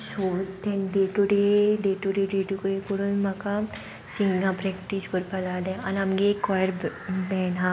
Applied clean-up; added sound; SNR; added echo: none; none; none; none.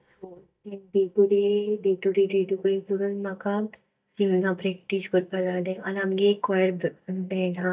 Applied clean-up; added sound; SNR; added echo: neural mask model DeepFilterNet 3.